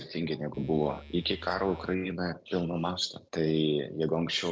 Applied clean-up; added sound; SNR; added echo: none; Musical instrument; 18 dB; none.